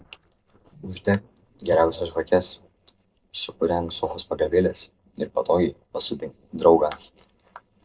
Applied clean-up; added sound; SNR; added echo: neural separator model SepFormer DNS4.